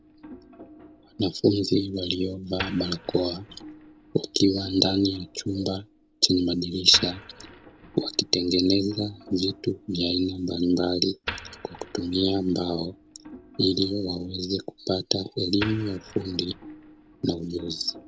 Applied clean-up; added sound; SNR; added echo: none; Wood; 17 dB; none.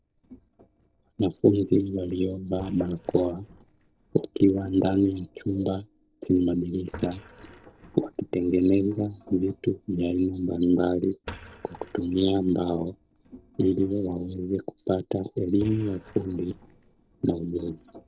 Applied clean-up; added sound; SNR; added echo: neural separator model SepFormer DNS4.